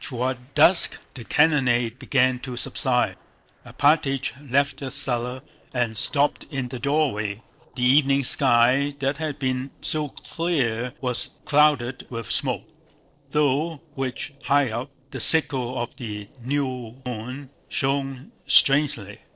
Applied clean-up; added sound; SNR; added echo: neural separator model SepFormer DNS4.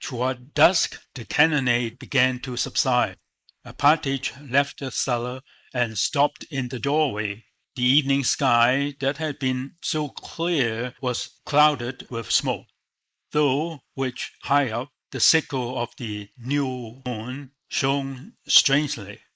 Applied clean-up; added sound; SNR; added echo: neural mask model Resemble Enhance denoiser.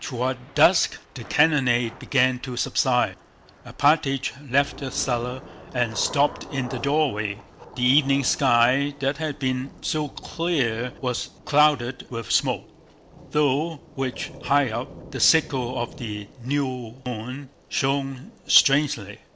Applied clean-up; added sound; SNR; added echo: none; Thunder / Rain; 19 dB; none.